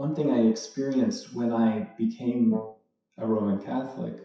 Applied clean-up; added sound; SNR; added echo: classical method WPE with log-MMSE.